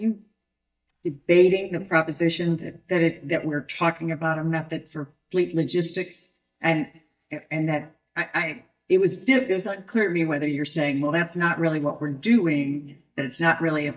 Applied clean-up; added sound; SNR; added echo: neural mask model DeepFilterNet 3.